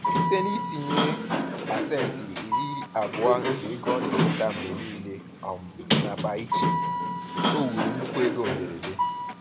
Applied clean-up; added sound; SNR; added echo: none; Sliding door; -3 dB; none.